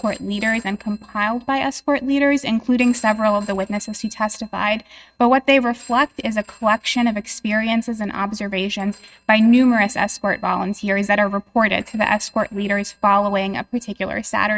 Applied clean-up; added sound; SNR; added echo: neural mask model RNNoise.